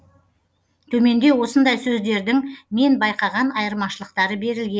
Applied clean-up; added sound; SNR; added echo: none; none; none; none.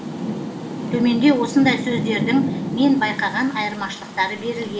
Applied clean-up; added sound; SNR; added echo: none; Rain; 6 dB; reverberation time 1.8 s.